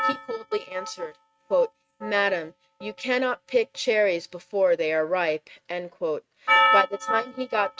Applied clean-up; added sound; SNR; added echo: neural mask model RNNoise.